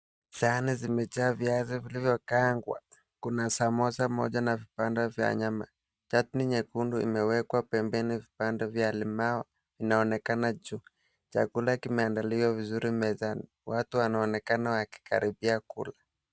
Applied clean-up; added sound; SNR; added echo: none; none; none; none.